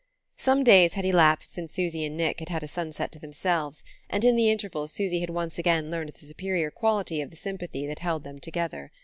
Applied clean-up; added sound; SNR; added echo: none; none; none; none.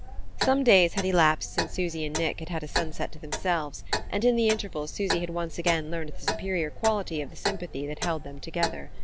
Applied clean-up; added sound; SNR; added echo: none; Clock; 4 dB; none.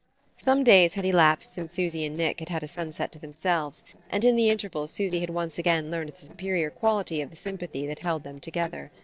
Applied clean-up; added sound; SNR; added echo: neural separator model SepFormer DNS4.